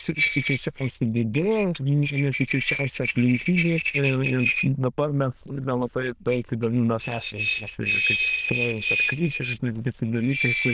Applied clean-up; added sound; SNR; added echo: neural diffusion model UNIVERSE++.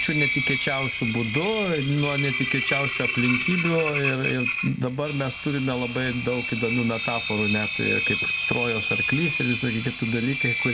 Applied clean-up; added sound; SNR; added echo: none; Engine; 1 dB; none.